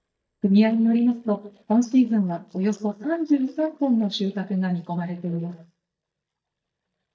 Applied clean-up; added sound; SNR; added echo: neural mask model DeepFilterNet 3.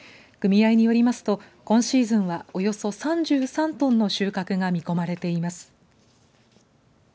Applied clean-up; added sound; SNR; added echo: none; none; none; none.